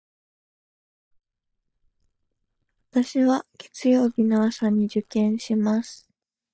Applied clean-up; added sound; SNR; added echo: neural mask model DeepFilterNet 3.